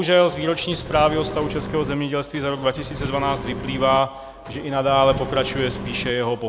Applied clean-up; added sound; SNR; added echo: none; Engine; 10 dB; none.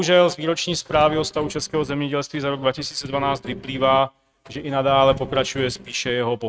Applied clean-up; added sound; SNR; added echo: neural mask model RNNoise.